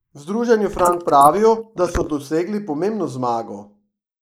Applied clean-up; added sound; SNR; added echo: neural mask model Resemble Enhance denoiser.